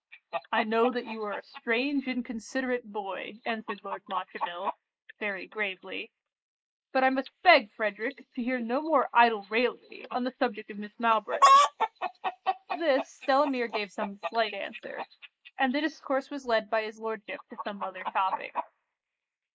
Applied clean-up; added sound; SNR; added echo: neural mask model Resemble Enhance denoiser.